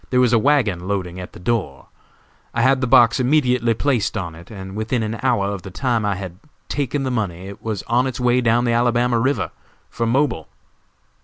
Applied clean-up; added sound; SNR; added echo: none; none; none; none.